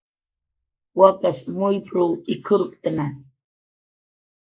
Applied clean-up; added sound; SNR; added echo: neural mask model Resemble Enhance denoiser.